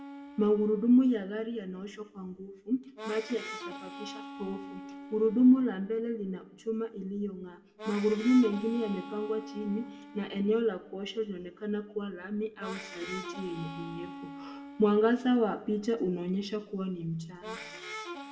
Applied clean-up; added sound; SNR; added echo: none; Harmonica; 15 dB; reverberation time 1.1 s.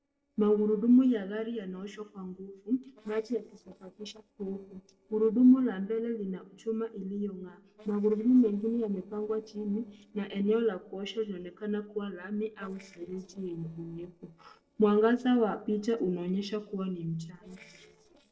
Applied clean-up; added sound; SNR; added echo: neural separator model SepFormer DNS4.